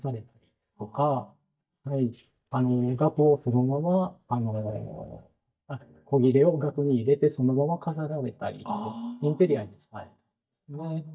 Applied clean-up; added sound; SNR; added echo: neural mask model DeepFilterNet 3.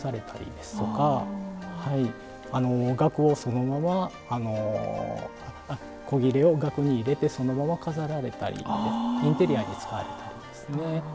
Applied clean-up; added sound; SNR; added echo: none; none; none; none.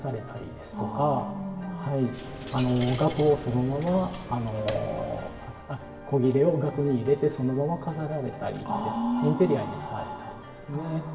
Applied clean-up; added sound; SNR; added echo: none; Coin (dropping); 12 dB; reverberation time 1.8 s.